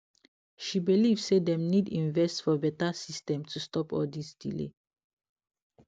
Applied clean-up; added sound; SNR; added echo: none; none; none; none.